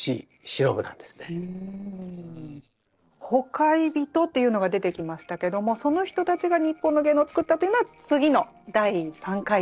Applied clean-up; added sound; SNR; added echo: neural separator model SepFormer DNS4.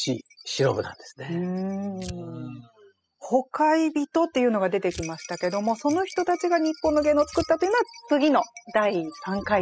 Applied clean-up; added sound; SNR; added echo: classical method spectral subtraction.